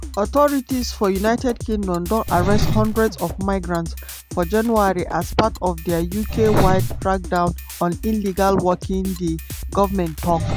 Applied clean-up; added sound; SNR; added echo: none; Engine + Drum kit; 5 dB; none.